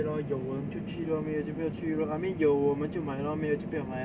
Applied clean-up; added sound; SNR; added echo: none; none; none; none.